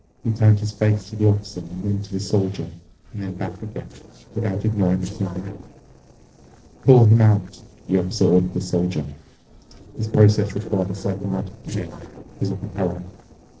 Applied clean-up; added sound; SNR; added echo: neural separator model SepFormer DNS4.